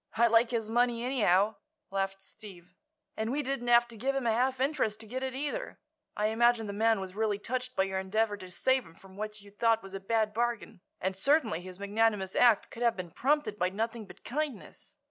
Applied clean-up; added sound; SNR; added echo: none; none; none; none.